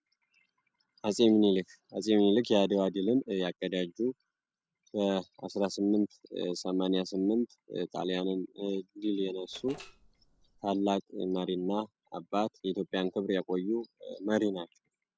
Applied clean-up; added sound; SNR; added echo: neural separator model SepFormer DNS4.